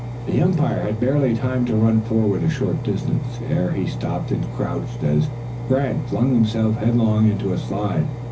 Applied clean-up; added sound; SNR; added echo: none; Engine; 8 dB; reverberation time 0.4 s.